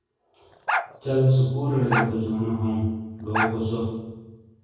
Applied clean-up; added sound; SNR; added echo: none; Bark; 6 dB; reverberation time 1.3 s.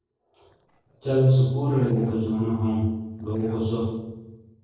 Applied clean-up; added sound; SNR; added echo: neural separator model SepFormer DNS4.